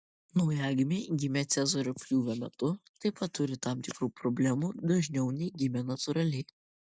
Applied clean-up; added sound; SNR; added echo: none; none; none; none.